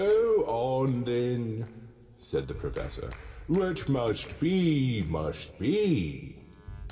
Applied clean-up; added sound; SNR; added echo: none; Clapping; 19 dB; reverberation time 2.8 s.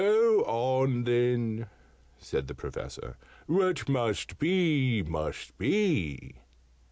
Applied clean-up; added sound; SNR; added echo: none; none; none; none.